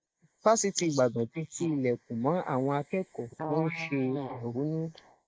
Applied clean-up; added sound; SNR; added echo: neural mask model Resemble Enhance denoiser.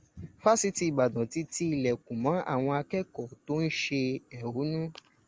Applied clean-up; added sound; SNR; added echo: none; none; none; none.